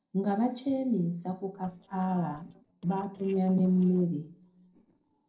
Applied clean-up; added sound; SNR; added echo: neural separator model SepFormer DNS4.